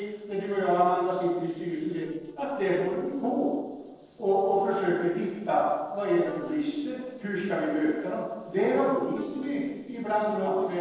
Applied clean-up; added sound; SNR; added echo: neural separator model SepFormer DNS4.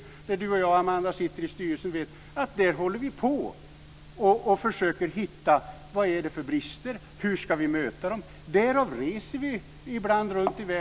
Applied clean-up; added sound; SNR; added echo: none; none; none; none.